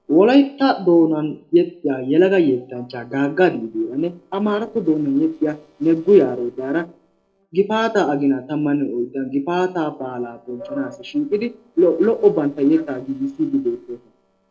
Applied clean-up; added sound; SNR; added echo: neural separator model SepFormer DNS4.